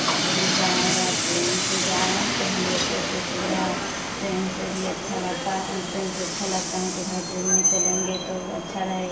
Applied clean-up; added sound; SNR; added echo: none; Train; -3 dB; reverberation time 0.2 s.